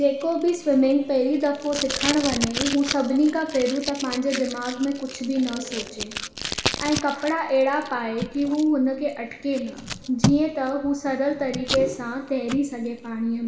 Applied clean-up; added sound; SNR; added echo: none; Packing tape, duct tape; 9 dB; reverberation time 1.0 s.